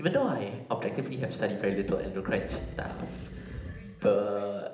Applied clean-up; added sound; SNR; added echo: none; Animal; 12 dB; reverberation time 0.8 s.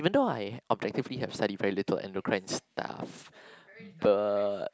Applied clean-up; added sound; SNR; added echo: none; none; none; none.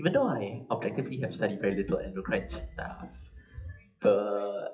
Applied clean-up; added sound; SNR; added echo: classical method WPE with log-MMSE.